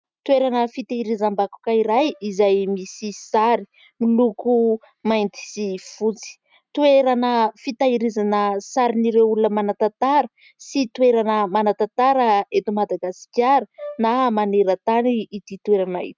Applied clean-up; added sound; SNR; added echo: neural mask model RNNoise.